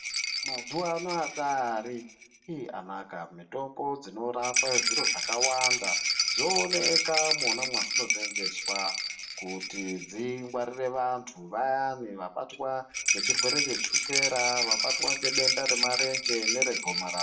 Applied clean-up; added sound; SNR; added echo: none; Rattle; -3 dB; reverberation time 0.4 s.